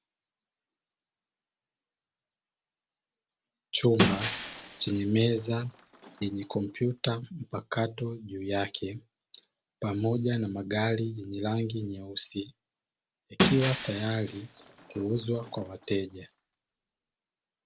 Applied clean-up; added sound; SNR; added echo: none; Shatter; 5 dB; none.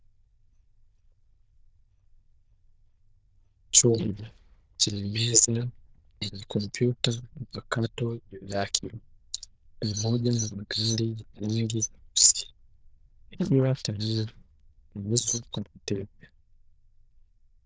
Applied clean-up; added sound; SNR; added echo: neural diffusion model UNIVERSE++.